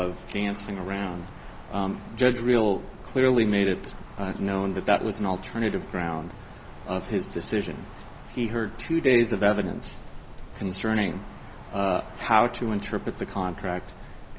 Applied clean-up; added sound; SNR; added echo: none; Wind; 13 dB; none.